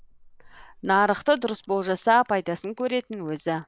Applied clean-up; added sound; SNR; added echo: neural mask model Resemble Enhance denoiser.